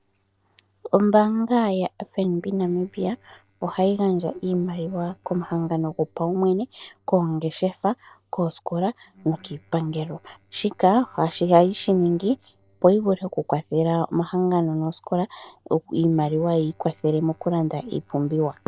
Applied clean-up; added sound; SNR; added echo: neural separator model SepFormer DNS4.